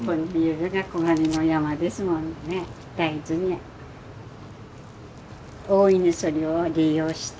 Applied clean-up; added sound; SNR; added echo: none; none; none; none.